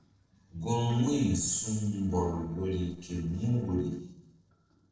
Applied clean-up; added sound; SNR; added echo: neural separator model SepFormer DNS4.